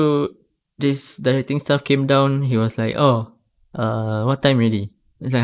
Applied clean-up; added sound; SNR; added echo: none; none; none; none.